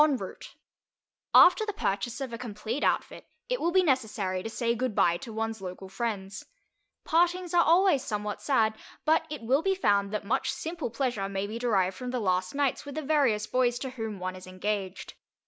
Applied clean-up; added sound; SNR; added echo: none; none; none; none.